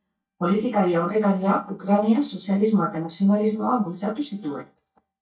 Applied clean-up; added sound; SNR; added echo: neural mask model DeepFilterNet 3.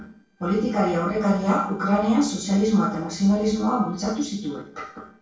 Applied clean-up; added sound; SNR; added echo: neural separator model SepFormer DNS4.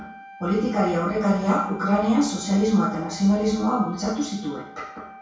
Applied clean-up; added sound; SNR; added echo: none; Wind instrument, woodwind instrument; 20 dB; reverberation time 0.6 s.